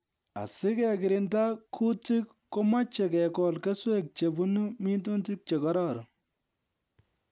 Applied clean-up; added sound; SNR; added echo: none; none; none; none.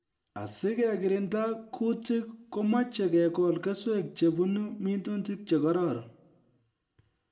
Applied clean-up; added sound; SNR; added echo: none; none; none; reverberation time 0.4 s.